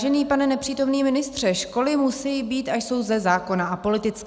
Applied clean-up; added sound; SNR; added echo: none; none; none; none.